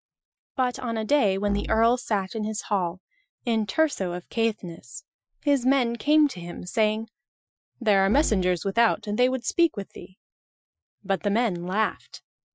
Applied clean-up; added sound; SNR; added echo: classical method Wiener filter.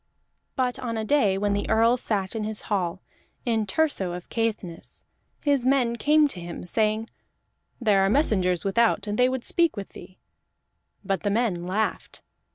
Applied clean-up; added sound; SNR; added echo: none; Musical instrument; 13 dB; none.